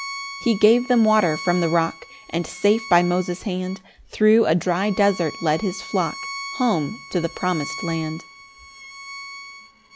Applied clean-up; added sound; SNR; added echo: none; Bowed string instrument; 14 dB; none.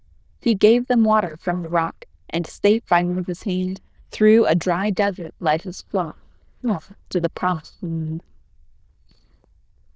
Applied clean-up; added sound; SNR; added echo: neural diffusion model UNIVERSE++.